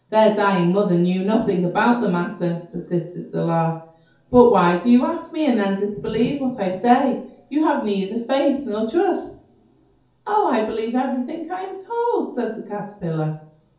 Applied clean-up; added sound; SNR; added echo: none; none; none; reverberation time 0.6 s.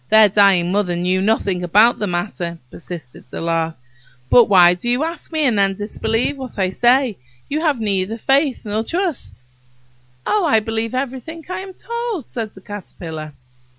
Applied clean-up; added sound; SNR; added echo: none; none; none; none.